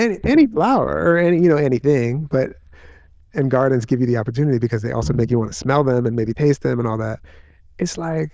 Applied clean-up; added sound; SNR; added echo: neural diffusion model UNIVERSE++.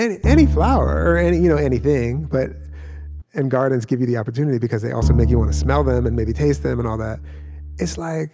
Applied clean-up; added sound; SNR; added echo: none; Bowed string instrument; 2 dB; none.